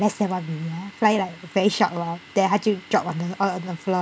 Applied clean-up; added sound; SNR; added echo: none; none; none; none.